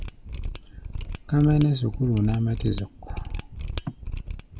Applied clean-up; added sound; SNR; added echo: none; Mechanisms; 7 dB; none.